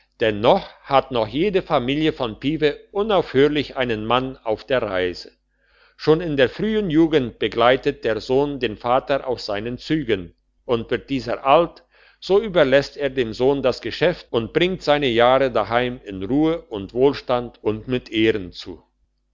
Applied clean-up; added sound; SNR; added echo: none; none; none; none.